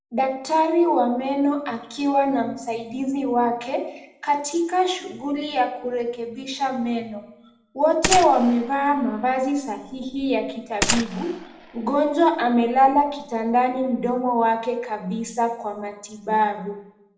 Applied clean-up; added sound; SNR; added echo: none; Gunshot, gunfire; 8 dB; reverberation time 0.6 s.